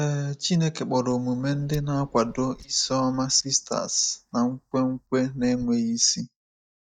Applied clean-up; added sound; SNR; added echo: neural mask model DeepFilterNet 3.